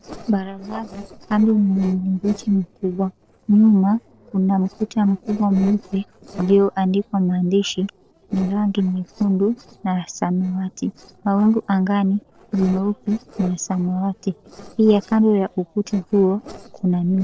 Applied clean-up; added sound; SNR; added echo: neural separator model SepFormer DNS4.